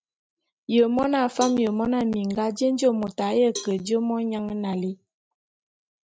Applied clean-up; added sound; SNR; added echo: neural mask model RNNoise.